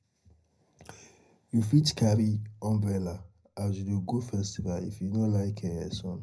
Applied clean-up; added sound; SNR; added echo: none; none; none; reverberation time 0.4 s.